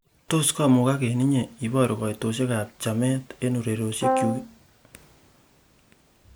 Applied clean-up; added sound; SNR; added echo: none; Brass instrument; 1 dB; none.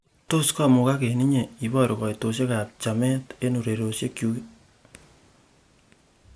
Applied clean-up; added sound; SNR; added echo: none; none; none; none.